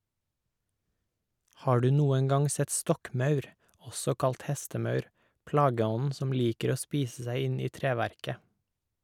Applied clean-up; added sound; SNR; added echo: none; none; none; none.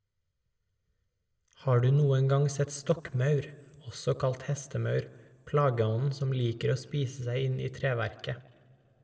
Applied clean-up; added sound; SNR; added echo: none; none; none; reverberation time 0.6 s.